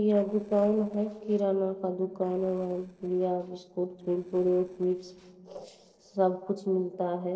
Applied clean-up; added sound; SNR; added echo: neural separator model SepFormer DNS4.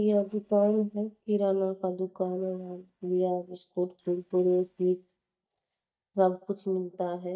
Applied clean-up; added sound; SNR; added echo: neural mask model DeepFilterNet 3.